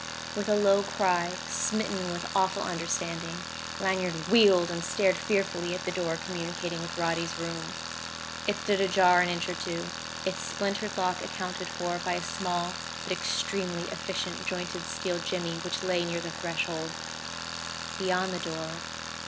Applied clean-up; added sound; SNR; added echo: none; Tools; 7 dB; none.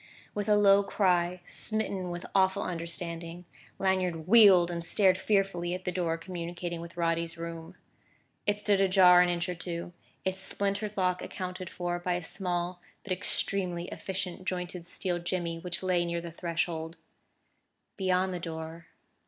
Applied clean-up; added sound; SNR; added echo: none; none; none; none.